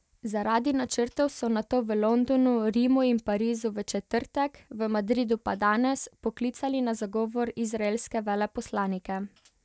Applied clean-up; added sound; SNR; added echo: none; none; none; none.